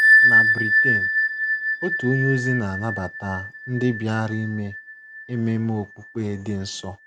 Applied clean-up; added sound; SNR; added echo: none; Bell; -4 dB; none.